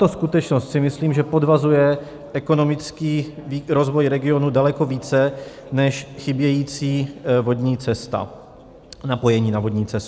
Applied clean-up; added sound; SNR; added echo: none; none; none; none.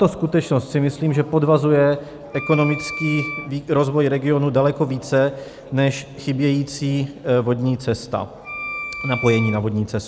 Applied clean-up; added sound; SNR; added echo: none; Wind instrument, woodwind instrument; 10 dB; none.